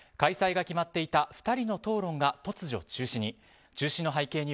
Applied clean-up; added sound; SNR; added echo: none; none; none; none.